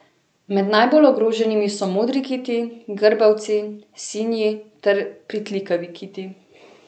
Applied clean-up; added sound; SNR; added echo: none; none; none; none.